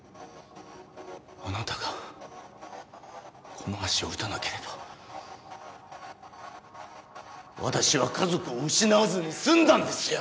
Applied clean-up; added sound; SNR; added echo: none; none; none; none.